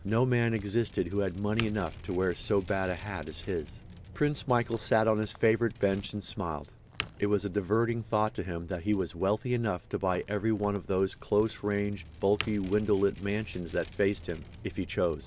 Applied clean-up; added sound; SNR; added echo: none; Crack + Vehicle; 16 dB; none.